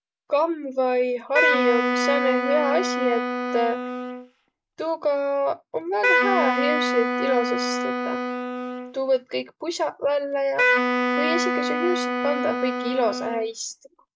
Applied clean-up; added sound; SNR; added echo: none; Wind instrument, woodwind instrument; -1 dB; none.